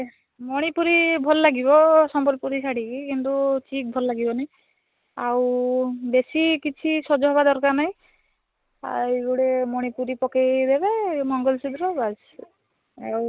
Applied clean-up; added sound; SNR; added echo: neural mask model Resemble Enhance denoiser.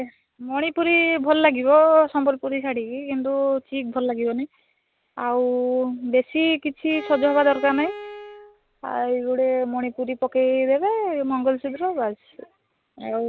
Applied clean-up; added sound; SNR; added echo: none; Bowed string instrument; 15 dB; none.